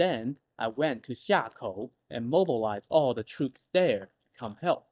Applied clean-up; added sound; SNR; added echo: neural mask model DeepFilterNet 3.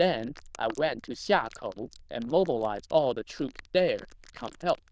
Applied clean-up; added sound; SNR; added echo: neural diffusion model UNIVERSE++.